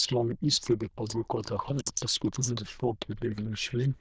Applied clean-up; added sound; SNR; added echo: neural diffusion model UNIVERSE++.